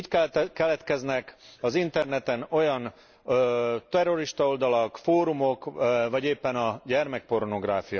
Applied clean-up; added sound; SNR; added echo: none; none; none; none.